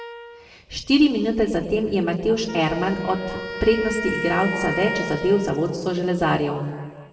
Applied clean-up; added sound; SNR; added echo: none; Wind instrument, woodwind instrument; 11 dB; reverberation time 1.8 s.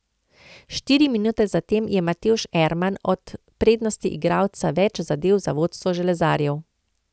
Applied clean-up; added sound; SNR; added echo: none; none; none; none.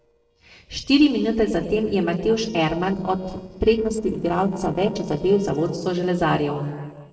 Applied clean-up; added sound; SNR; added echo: neural separator model SepFormer DNS4.